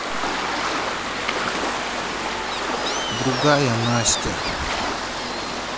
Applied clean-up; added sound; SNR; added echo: none; Waves, surf; -1 dB; none.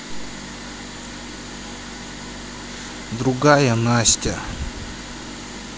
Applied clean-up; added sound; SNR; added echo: none; none; none; none.